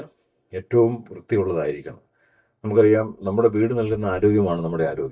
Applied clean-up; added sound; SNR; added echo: neural mask model DeepFilterNet 3.